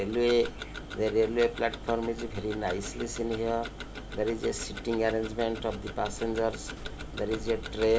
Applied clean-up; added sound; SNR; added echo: none; Tick-tock; 9 dB; reverberation time 0.3 s.